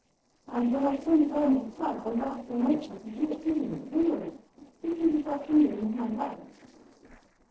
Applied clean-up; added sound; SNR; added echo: neural separator model SepFormer DNS4.